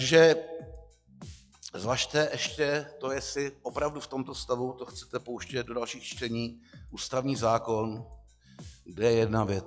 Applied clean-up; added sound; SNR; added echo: classical method log-MMSE.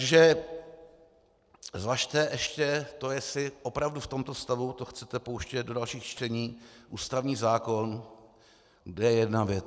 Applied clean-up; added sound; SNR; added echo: none; none; none; none.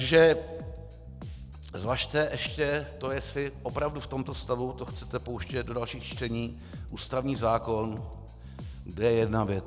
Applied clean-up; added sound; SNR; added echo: none; Bass guitar; 12 dB; none.